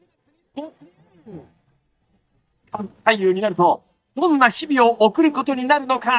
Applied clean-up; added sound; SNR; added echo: neural mask model DeepFilterNet 3.